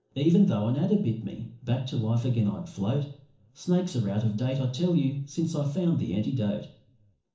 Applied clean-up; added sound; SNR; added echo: none; none; none; reverberation time 0.7 s.